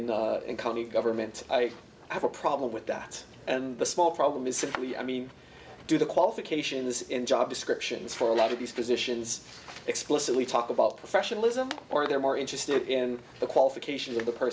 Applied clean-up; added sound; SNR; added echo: none; none; none; none.